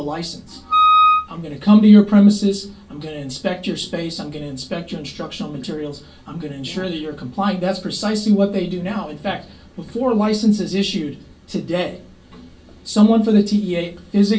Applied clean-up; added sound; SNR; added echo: none; Wind instrument, woodwind instrument; -4 dB; reverberation time 0.2 s.